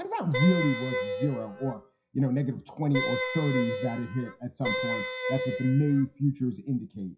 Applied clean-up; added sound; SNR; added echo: classical method WPE with log-MMSE.